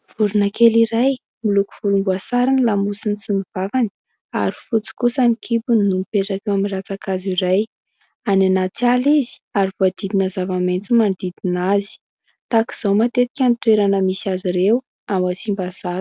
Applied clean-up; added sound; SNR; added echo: none; none; none; none.